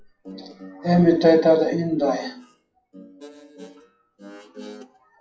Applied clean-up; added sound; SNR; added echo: classical method WPE with log-MMSE.